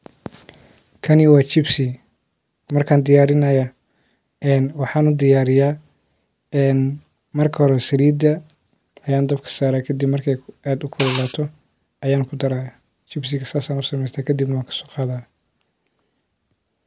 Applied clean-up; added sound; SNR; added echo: none; Liquid; 10 dB; none.